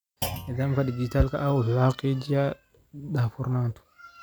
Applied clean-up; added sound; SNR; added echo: none; Thump, thud; 15 dB; none.